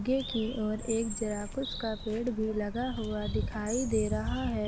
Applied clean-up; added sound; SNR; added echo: none; Bird; 9 dB; none.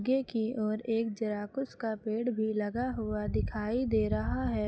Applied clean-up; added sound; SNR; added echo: none; none; none; none.